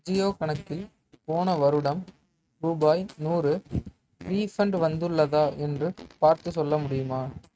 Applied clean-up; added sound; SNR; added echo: neural mask model RNNoise.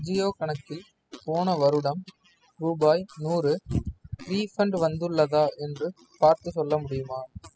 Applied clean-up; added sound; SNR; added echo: classical method spectral subtraction.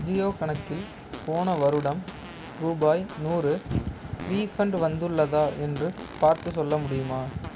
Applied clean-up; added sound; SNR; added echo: none; Fart; 16 dB; none.